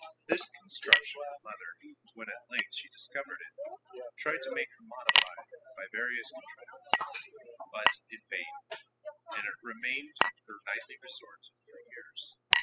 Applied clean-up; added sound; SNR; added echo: classical method spectral subtraction.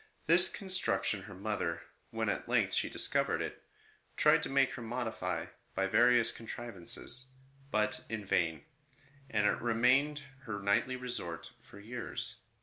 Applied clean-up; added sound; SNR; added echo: none; none; none; none.